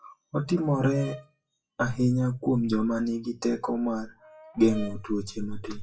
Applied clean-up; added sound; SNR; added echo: classical method WPE with log-MMSE.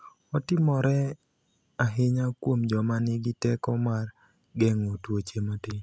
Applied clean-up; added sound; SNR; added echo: none; none; none; none.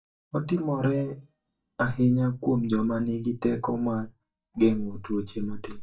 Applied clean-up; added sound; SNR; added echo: neural mask model DeepFilterNet 3.